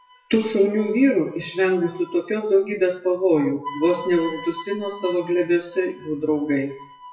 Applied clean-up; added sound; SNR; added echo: classical method WPE with log-MMSE.